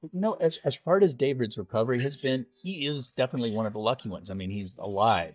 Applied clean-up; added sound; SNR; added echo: neural mask model DeepFilterNet 3.